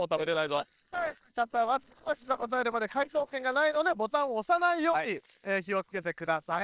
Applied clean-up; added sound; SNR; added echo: neural separator model SepFormer WHAM!.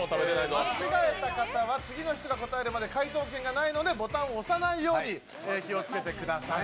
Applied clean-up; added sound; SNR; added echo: none; none; none; none.